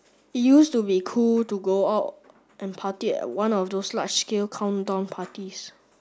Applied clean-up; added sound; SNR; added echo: none; none; none; none.